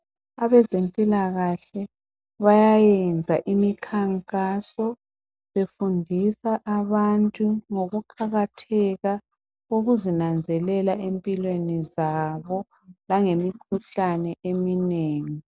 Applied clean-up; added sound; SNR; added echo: none; none; none; none.